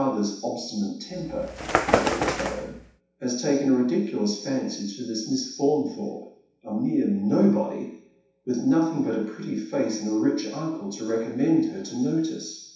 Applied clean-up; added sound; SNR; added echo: none; Bird; 1 dB; reverberation time 0.7 s.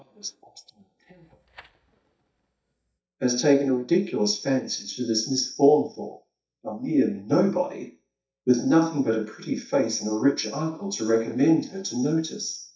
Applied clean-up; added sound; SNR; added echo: neural mask model DeepFilterNet 3.